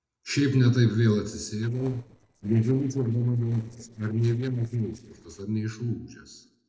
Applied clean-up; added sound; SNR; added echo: neural separator model SepFormer DNS4.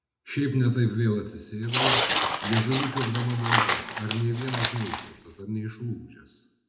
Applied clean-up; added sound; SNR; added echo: none; Tearing; -2 dB; reverberation time 0.6 s.